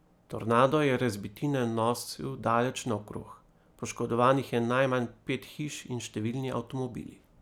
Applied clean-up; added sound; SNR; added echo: none; none; none; none.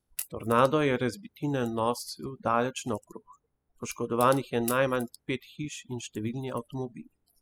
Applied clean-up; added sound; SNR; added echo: classical method spectral subtraction.